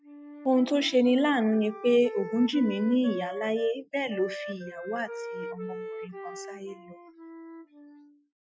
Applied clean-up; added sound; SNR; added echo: classical method Wiener filter.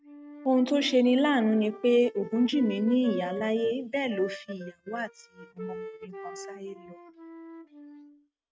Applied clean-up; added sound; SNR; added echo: neural mask model RNNoise.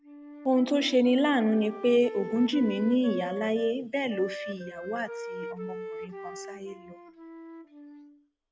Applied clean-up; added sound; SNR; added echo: none; Wind instrument, woodwind instrument; 13 dB; none.